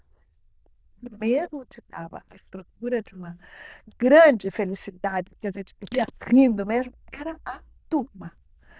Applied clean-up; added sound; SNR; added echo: neural diffusion model UNIVERSE++.